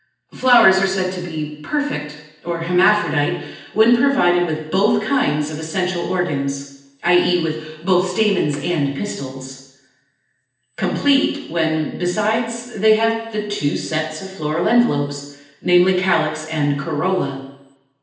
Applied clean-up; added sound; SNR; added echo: none; none; none; reverberation time 0.9 s.